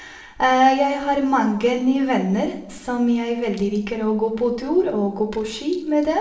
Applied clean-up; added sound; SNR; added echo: none; none; none; reverberation time 0.7 s.